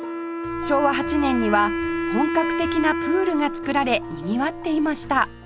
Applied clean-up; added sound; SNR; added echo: none; Wind instrument, woodwind instrument; 4 dB; none.